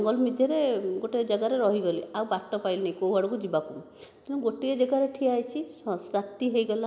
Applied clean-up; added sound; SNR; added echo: none; none; none; none.